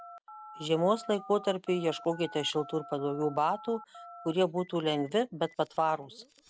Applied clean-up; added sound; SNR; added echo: none; Telephone; 18 dB; none.